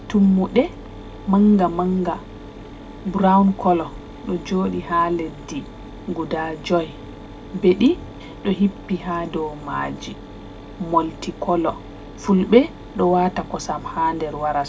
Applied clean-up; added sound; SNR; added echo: none; Mechanisms; 16 dB; reverberation time 0.2 s.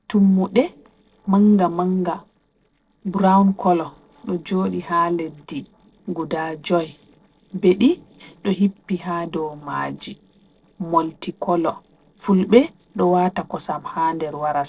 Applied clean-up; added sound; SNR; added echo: neural separator model SepFormer DNS4.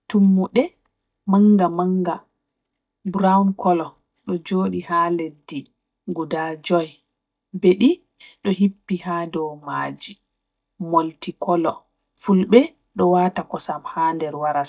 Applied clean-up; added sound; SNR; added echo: neural mask model DeepFilterNet 3.